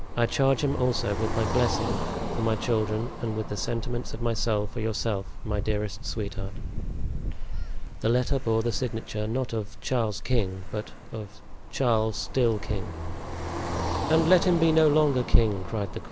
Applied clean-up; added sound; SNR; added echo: none; Car passing by + Ocean; 4 dB; none.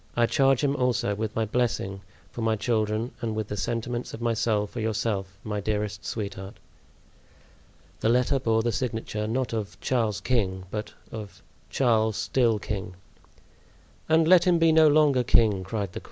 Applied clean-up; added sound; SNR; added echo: none; none; none; none.